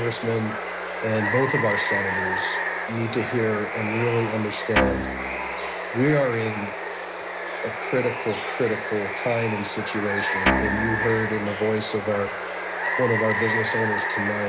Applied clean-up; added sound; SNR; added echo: none; Guitar + Water; 1 dB; none.